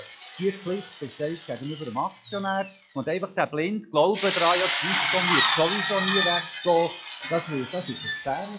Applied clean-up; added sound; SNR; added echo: classical method log-MMSE.